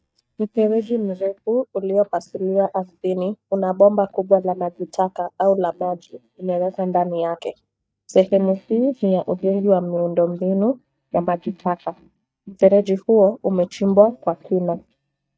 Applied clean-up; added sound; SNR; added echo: neural mask model DeepFilterNet 3.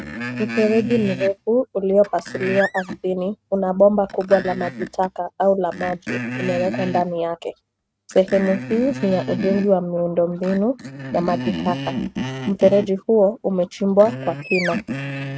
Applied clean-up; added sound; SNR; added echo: neural mask model RNNoise.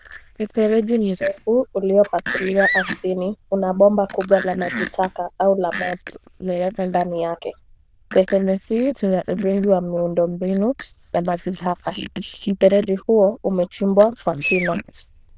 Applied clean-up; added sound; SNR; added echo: neural diffusion model UNIVERSE++.